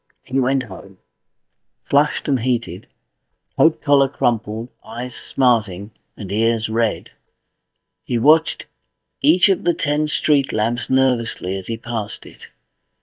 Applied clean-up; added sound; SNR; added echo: neural mask model DeepFilterNet 3.